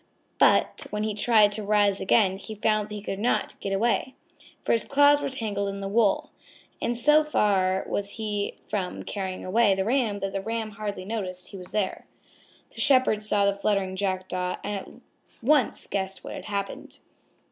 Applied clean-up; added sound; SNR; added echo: none; none; none; none.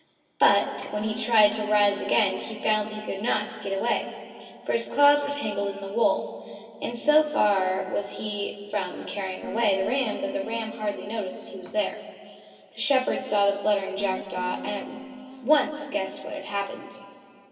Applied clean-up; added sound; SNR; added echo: none; Guitar; 15 dB; reverberation time 2.8 s.